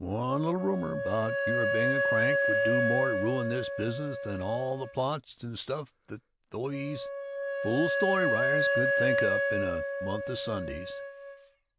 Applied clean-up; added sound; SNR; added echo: none; Wind instrument, woodwind instrument; -2 dB; none.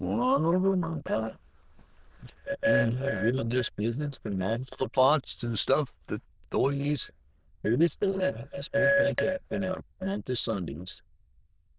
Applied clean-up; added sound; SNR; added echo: neural diffusion model UNIVERSE++.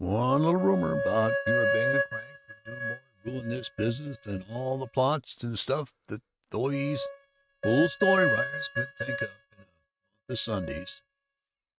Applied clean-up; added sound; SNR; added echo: neural mask model RNNoise.